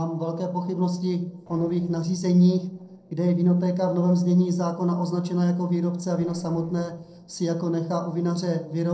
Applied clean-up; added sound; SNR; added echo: neural separator model SepFormer DNS4.